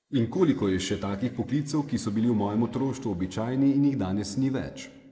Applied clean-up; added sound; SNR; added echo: neural mask model Resemble Enhance denoiser.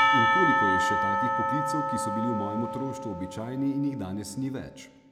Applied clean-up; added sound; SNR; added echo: none; Percussion; -4 dB; none.